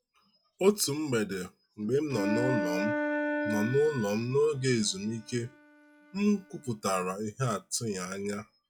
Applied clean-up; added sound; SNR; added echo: classical method log-MMSE.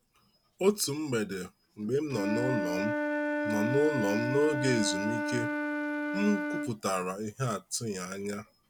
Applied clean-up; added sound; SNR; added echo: none; Wind instrument, woodwind instrument; 2 dB; none.